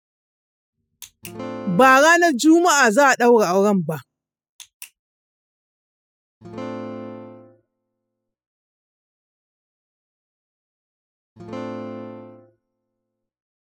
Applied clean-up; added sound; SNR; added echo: classical method spectral subtraction.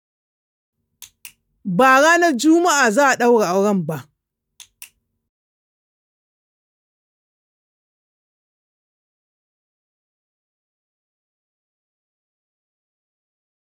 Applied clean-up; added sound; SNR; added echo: none; none; none; none.